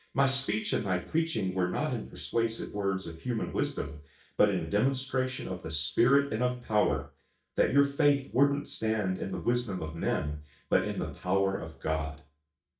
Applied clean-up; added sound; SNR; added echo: neural mask model DeepFilterNet 3.